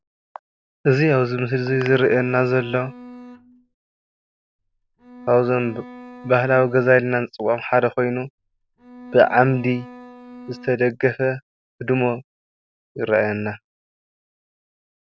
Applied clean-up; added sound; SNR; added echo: none; Bowed string instrument; 18 dB; none.